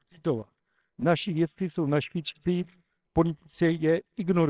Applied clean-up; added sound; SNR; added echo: neural separator model SepFormer WHAMR!.